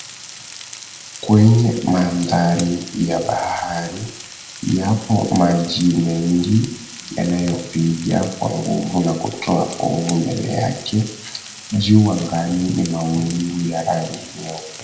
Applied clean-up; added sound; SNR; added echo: none; Frying (food); 16 dB; reverberation time 0.9 s.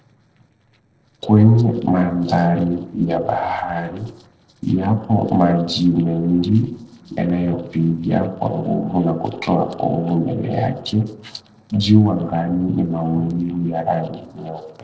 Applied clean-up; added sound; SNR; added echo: neural separator model SepFormer DNS4.